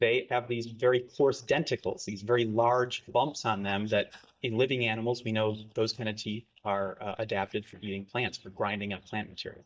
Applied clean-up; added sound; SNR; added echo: neural mask model DeepFilterNet 3.